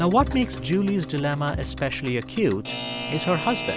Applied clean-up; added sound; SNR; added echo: none; Alarm / Clock; 11 dB; none.